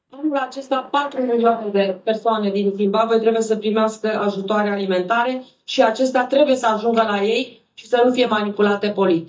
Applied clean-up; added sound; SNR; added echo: neural mask model DeepFilterNet 3.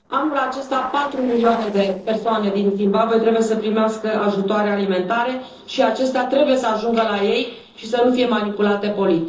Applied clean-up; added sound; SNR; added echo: neural separator model SepFormer DNS4.